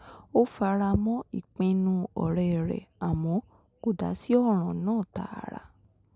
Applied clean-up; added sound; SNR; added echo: none; none; none; none.